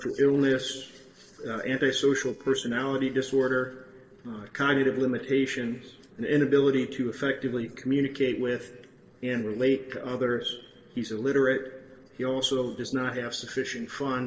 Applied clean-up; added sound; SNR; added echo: neural separator model SepFormer DNS4.